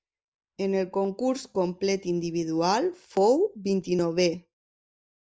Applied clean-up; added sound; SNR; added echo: neural mask model Resemble Enhance denoiser.